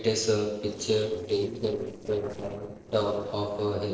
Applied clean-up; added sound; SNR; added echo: neural separator model SepFormer DNS4.